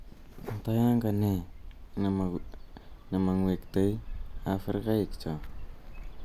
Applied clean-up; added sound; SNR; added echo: none; Bird; 10 dB; none.